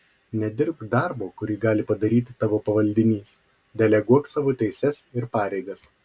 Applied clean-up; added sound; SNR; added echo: none; none; none; none.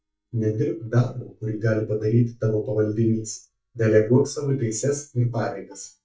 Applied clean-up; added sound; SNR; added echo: neural mask model DeepFilterNet 3.